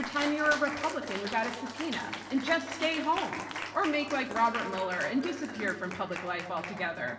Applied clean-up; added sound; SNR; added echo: none; Cheering; 9 dB; reverberation time 2.1 s.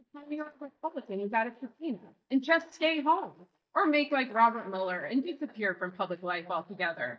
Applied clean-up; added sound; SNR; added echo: neural mask model DeepFilterNet 3.